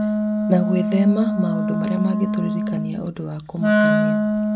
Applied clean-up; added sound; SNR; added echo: none; Wind instrument, woodwind instrument; -3 dB; none.